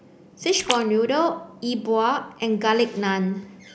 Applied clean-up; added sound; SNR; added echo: none; Splash, splatter; 13 dB; none.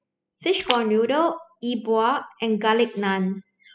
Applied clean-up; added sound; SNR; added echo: classical method spectral subtraction.